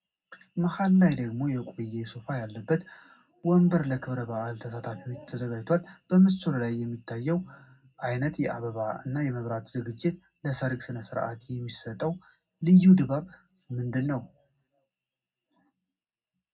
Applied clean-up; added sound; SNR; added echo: none; none; none; reverberation time 0.3 s.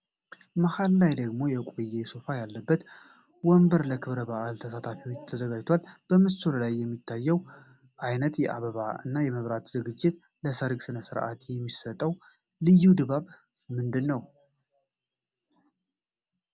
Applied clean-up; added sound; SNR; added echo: none; none; none; none.